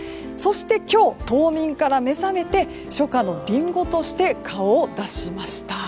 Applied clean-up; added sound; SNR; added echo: none; none; none; none.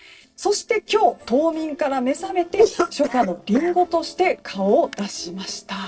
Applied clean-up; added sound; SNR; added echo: neural separator model SepFormer DNS4.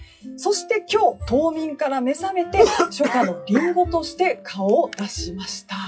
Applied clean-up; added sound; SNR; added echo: classical method WPE with log-MMSE.